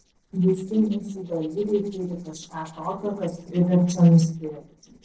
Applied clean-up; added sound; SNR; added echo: neural separator model SepFormer DNS4.